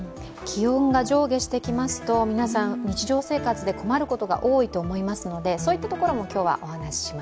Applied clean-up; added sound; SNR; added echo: none; none; none; none.